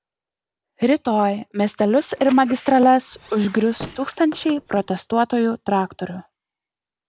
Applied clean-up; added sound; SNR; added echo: none; Squeak; 19 dB; none.